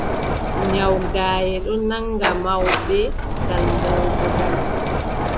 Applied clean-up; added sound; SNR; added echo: none; Sliding door; -2 dB; none.